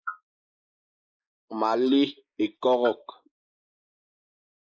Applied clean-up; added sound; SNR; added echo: neural mask model Resemble Enhance denoiser.